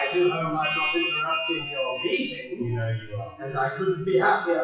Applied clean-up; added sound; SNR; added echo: classical method WPE with log-MMSE.